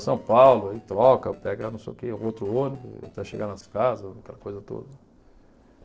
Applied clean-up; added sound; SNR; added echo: neural separator model SepFormer DNS4.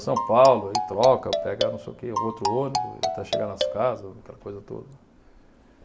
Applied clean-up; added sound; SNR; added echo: none; Marimba, xylophone; 3 dB; none.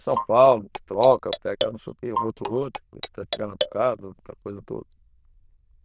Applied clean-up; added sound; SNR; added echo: neural diffusion model UNIVERSE++.